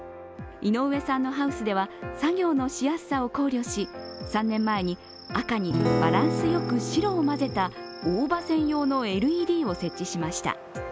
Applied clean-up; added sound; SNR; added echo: none; Acoustic guitar / Strum; 1 dB; none.